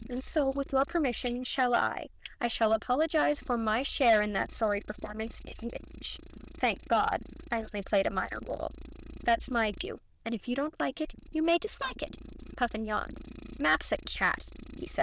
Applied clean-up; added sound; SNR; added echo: neural diffusion model UNIVERSE++.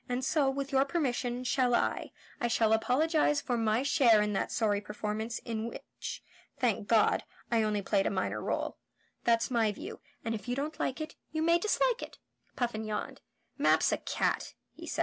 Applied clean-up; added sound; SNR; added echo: none; none; none; none.